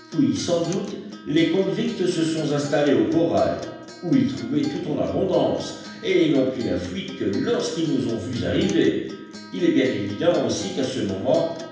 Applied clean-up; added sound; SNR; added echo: none; Acoustic guitar; 16 dB; reverberation time 0.9 s.